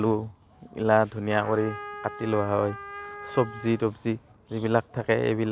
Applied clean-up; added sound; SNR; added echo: none; Trumpet; 16 dB; none.